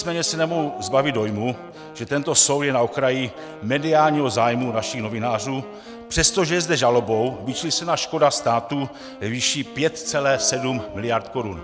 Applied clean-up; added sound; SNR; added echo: none; Wind instrument, woodwind instrument + Dog; 15 dB; none.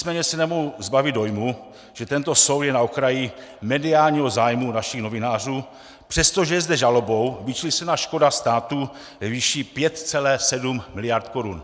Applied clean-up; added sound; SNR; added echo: none; none; none; none.